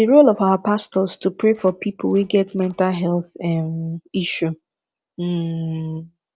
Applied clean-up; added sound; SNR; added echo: neural separator model SepFormer DNS4.